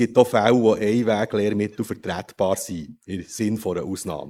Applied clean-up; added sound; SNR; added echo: neural mask model Resemble Enhance denoiser.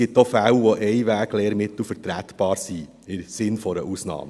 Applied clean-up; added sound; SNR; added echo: none; none; none; none.